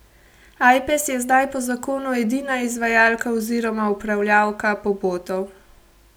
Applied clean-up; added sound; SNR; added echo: none; none; none; none.